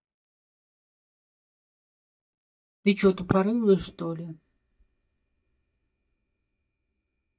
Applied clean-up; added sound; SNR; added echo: neural mask model DeepFilterNet 3.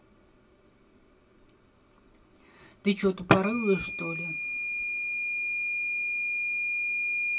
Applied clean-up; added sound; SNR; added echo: none; Microwave oven / Alarm; 1 dB; reverberation time 0.2 s.